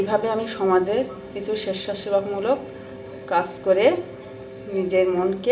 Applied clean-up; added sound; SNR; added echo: none; Wind instrument, woodwind instrument; 17 dB; reverberation time 0.6 s.